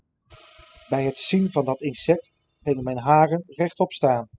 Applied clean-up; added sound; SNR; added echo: classical method spectral subtraction.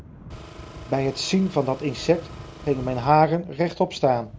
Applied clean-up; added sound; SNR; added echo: none; Thunder / Rain + Engine; 17 dB; none.